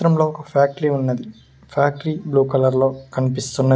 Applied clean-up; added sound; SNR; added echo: none; none; none; none.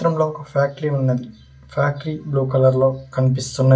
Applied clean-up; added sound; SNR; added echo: none; none; none; reverberation time 0.2 s.